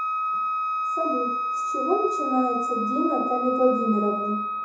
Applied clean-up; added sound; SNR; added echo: none; Wind instrument, woodwind instrument; 0 dB; reverberation time 2.6 s.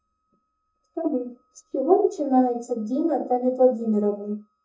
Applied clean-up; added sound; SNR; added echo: neural mask model DeepFilterNet 3.